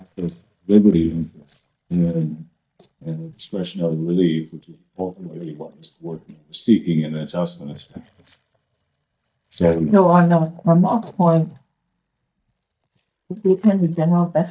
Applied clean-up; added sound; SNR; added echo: neural mask model DeepFilterNet 3.